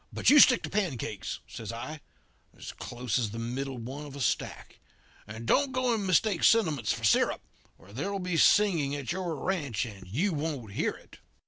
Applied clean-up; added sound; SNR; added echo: none; none; none; none.